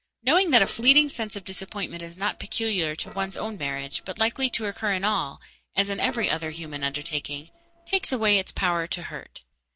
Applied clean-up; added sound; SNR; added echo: neural separator model SepFormer DNS4.